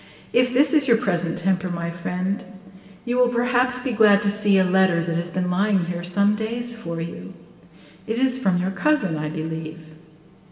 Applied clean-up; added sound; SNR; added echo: none; none; none; reverberation time 2.0 s.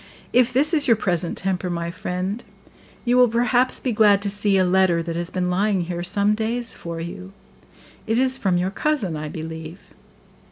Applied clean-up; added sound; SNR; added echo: none; none; none; none.